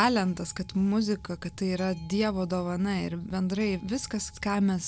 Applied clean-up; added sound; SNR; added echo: none; Boat, Water vehicle; 19 dB; none.